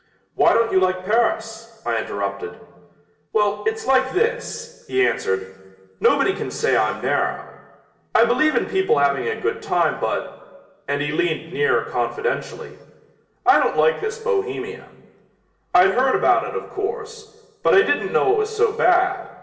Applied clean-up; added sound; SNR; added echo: none; none; none; reverberation time 1.2 s.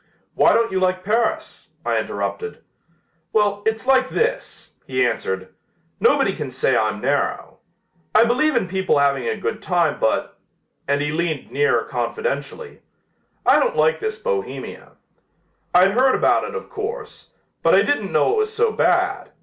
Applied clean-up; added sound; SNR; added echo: none; none; none; none.